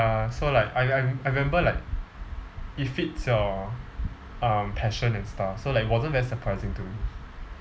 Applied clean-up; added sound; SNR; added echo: none; none; none; none.